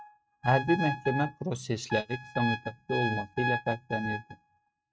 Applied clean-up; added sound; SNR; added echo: neural mask model RNNoise.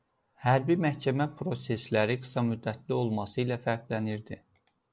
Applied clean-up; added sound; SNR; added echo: none; none; none; none.